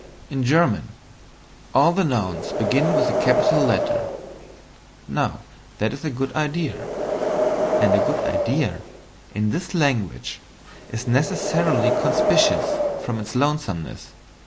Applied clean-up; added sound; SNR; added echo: none; Wind; 1 dB; none.